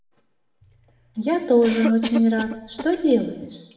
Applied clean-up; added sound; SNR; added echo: none; Cough; 12 dB; reverberation time 1.1 s.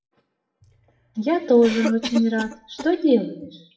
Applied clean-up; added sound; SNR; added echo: classical method WPE with log-MMSE.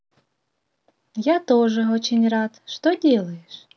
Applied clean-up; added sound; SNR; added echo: none; none; none; none.